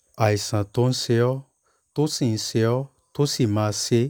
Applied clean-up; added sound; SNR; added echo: none; none; none; none.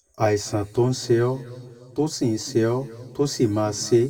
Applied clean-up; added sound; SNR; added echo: none; none; none; reverberation time 2.0 s.